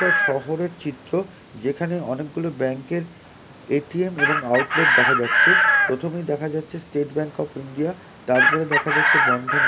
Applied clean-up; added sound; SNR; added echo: none; Chicken, rooster + Bird; -3 dB; none.